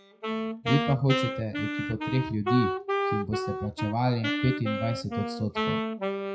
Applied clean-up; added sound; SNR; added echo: classical method WPE with log-MMSE.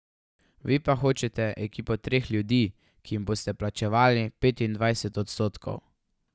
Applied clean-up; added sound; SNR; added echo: none; none; none; none.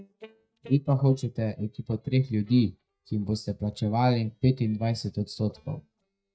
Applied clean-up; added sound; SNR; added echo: neural mask model DeepFilterNet 3.